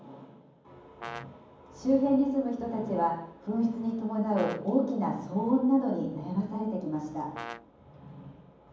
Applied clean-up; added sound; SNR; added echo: none; Brass instrument; 15 dB; reverberation time 1.2 s.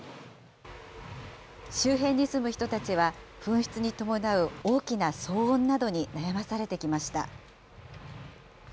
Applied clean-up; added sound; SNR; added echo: none; none; none; none.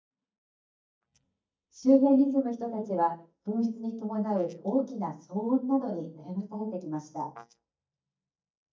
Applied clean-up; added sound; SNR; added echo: neural mask model DeepFilterNet 3.